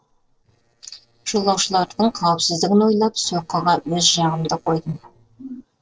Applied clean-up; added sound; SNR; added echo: neural separator model SepFormer DNS4.